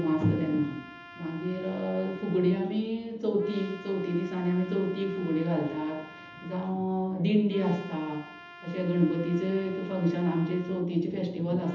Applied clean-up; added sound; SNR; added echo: none; Trumpet; 19 dB; reverberation time 0.8 s.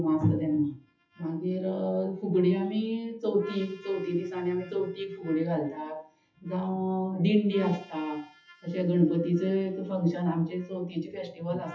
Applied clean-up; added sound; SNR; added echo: classical method WPE with log-MMSE.